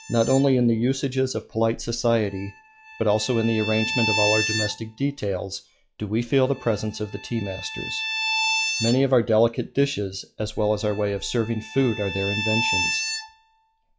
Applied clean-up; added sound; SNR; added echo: classical method log-MMSE.